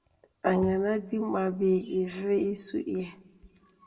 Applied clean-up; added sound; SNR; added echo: none; Bowed string instrument; 17 dB; reverberation time 0.2 s.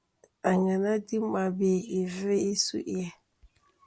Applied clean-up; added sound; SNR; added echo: none; none; none; none.